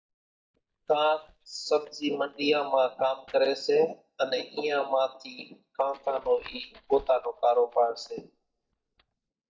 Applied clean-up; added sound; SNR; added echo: neural mask model DeepFilterNet 3.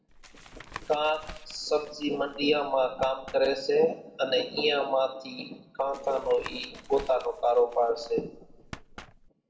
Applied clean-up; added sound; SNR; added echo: none; Tap; 18 dB; reverberation time 0.6 s.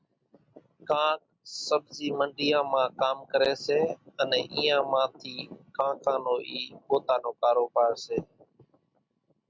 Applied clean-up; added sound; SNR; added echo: none; none; none; none.